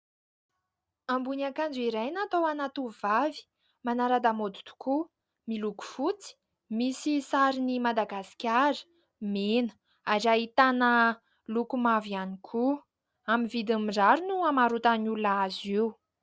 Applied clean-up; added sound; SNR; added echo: none; none; none; none.